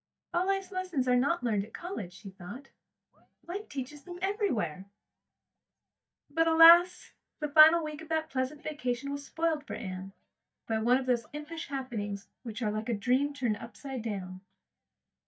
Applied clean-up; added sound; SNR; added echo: neural mask model DeepFilterNet 3.